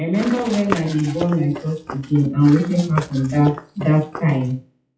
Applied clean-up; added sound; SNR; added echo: classical method WPE with log-MMSE.